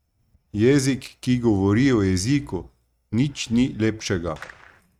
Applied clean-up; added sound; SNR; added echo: neural mask model RNNoise.